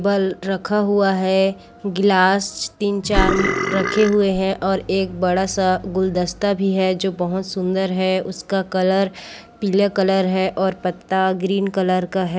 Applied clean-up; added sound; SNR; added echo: none; Burping, eructation; 2 dB; none.